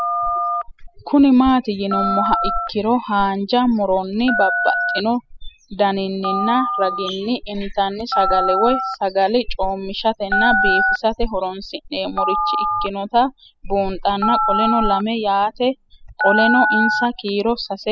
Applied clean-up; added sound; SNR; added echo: classical method spectral subtraction.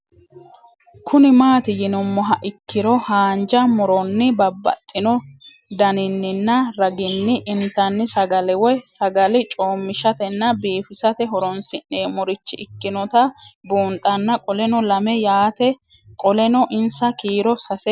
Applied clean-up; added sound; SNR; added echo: none; none; none; none.